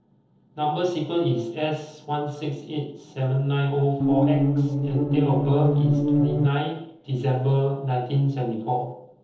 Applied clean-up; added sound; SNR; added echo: neural separator model SepFormer DNS4.